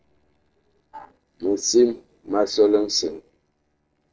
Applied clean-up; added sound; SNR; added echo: neural separator model SepFormer DNS4.